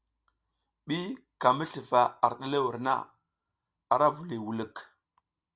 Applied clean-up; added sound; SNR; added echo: none; none; none; none.